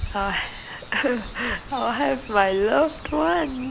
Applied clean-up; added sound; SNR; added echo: none; Chirp, tweet; 14 dB; none.